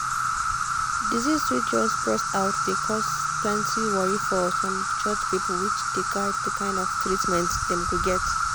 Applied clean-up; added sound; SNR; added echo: none; Insect; -4 dB; none.